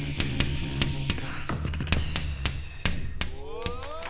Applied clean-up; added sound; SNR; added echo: none; Writing; -3 dB; none.